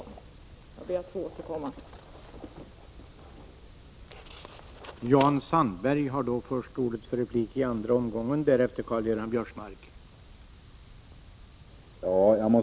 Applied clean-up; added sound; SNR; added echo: none; none; none; none.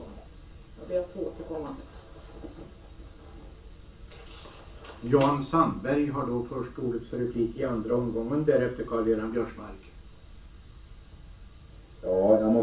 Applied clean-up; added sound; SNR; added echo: none; none; none; reverberation time 0.3 s.